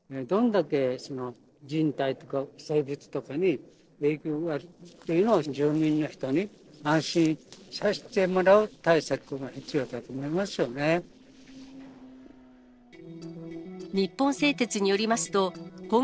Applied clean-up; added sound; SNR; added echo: neural separator model SepFormer DNS4.